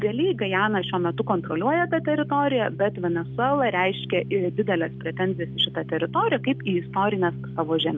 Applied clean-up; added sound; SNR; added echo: none; Organ; 11 dB; none.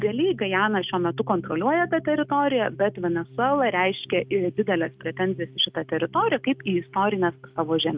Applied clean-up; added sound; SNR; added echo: neural mask model RNNoise.